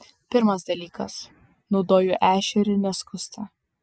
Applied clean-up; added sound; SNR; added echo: none; none; none; none.